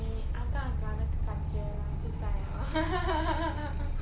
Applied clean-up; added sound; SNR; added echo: none; Motorcycle; -5 dB; none.